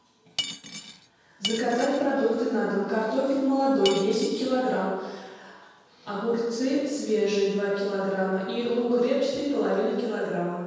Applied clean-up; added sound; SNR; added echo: none; Cutlery, silverware / Dishes, pots, and pans; 9 dB; reverberation time 1.2 s.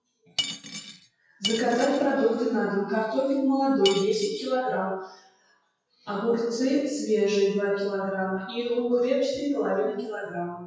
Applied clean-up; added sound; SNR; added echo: classical method WPE with log-MMSE.